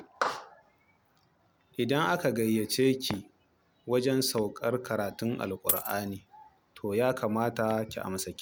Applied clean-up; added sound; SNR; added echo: none; Coin (dropping); 1 dB; none.